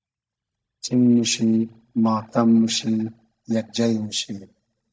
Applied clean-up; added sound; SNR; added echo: neural mask model DeepFilterNet 3.